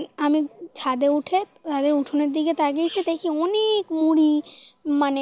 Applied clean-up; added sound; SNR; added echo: none; none; none; none.